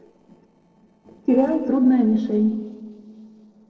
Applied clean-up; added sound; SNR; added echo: neural separator model SepFormer DNS4.